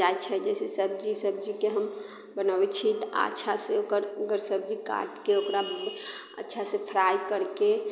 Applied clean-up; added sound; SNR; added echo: none; none; none; none.